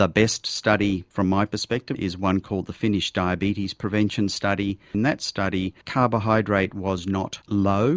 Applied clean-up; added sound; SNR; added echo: none; none; none; none.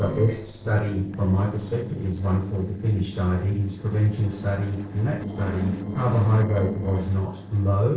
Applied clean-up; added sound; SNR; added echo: neural separator model SepFormer DNS4.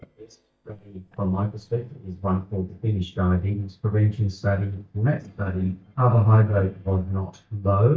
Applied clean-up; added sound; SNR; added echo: neural mask model DeepFilterNet 3.